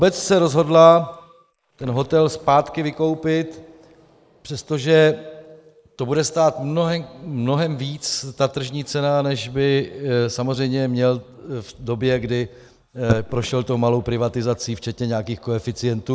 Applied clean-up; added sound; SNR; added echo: neural mask model Resemble Enhance denoiser.